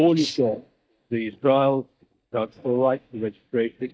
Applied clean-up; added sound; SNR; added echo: neural mask model DeepFilterNet 3.